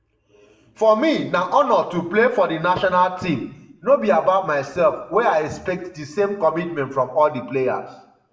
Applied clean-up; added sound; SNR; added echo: none; none; none; reverberation time 0.6 s.